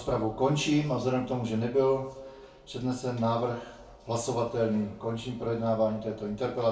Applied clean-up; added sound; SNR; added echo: none; none; none; reverberation time 0.3 s.